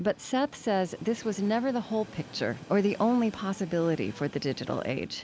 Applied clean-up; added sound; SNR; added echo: none; Train; 19 dB; none.